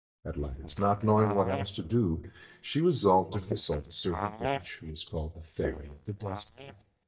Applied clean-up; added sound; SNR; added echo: neural mask model DeepFilterNet 3.